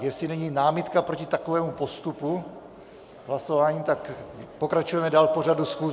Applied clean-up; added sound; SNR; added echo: none; none; none; none.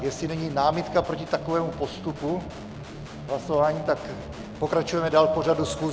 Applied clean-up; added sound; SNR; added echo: none; Guitar; 13 dB; none.